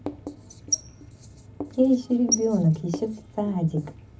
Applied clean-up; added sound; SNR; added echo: none; Writing; 8 dB; reverberation time 0.4 s.